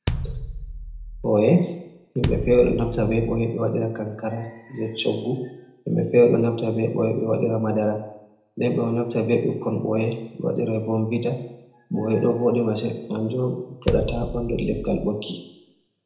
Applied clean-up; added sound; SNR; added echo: none; Bass drum; 8 dB; reverberation time 0.7 s.